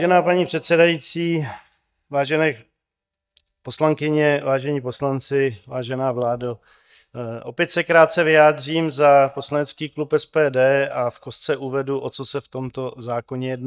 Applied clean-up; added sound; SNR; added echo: neural mask model DeepFilterNet 3.